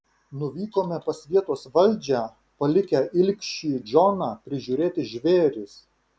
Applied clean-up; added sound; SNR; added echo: none; none; none; none.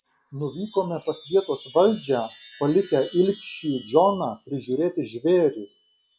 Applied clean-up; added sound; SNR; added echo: classical method log-MMSE.